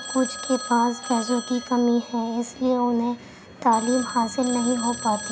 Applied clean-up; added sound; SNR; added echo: none; Telephone; 11 dB; none.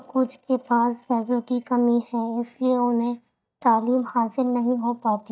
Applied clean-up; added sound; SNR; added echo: neural mask model DeepFilterNet 3.